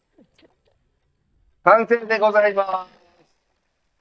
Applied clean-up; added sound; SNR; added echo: neural mask model DeepFilterNet 3.